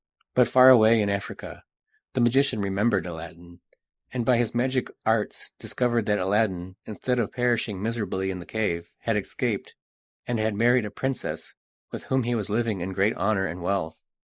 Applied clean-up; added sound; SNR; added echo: neural mask model Resemble Enhance denoiser.